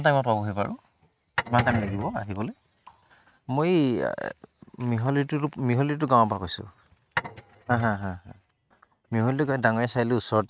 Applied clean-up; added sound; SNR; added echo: neural mask model RNNoise.